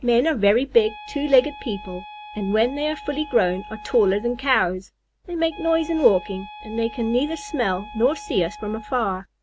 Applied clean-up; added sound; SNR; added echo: none; Wind instrument, woodwind instrument; 18 dB; none.